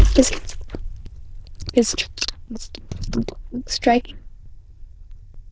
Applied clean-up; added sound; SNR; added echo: neural diffusion model UNIVERSE++.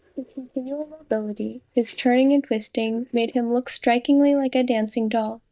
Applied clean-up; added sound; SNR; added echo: neural mask model DeepFilterNet 3.